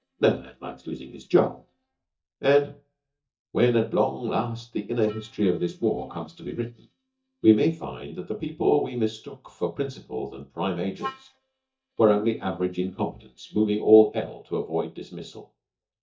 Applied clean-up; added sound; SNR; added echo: neural mask model DeepFilterNet 3.